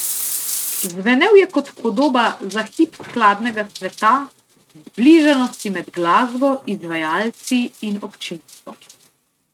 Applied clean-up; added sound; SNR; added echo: neural mask model RNNoise.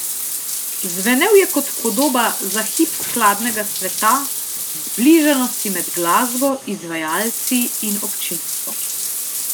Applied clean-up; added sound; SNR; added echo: none; Bathtub (filling or washing); 4 dB; none.